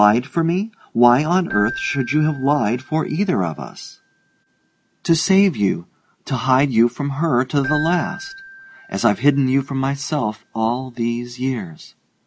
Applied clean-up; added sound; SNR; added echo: none; Keyboard (musical); 16 dB; none.